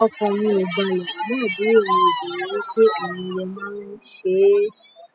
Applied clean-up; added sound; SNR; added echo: classical method spectral subtraction.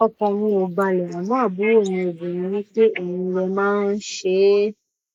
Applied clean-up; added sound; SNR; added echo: neural mask model Resemble Enhance denoiser.